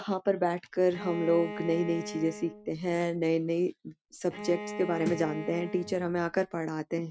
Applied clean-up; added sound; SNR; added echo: none; Bowed string instrument; 11 dB; none.